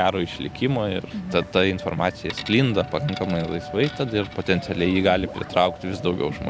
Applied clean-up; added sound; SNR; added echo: none; Coin (dropping); 18 dB; none.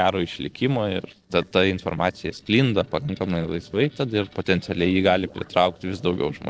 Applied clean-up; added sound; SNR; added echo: neural separator model SepFormer DNS4.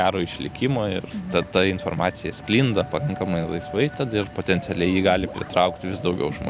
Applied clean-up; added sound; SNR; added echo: none; none; none; none.